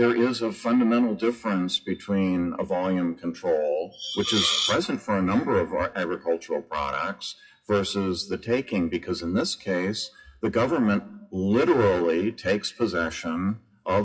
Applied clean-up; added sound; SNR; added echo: classical method WPE with log-MMSE.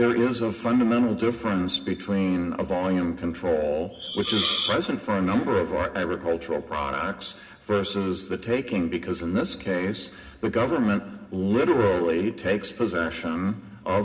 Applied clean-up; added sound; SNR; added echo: none; Hiss; 3 dB; reverberation time 0.4 s.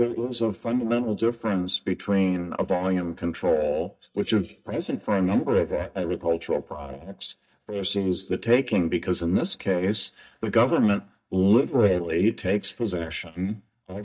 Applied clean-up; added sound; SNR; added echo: neural mask model DeepFilterNet 3.